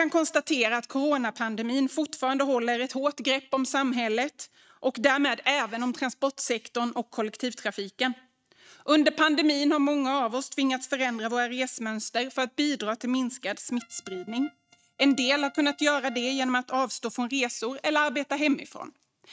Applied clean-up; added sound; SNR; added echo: neural mask model RNNoise.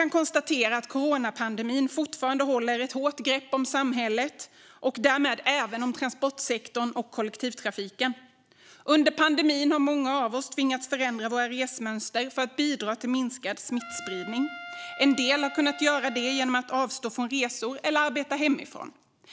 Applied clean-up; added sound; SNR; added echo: none; Trumpet; 14 dB; none.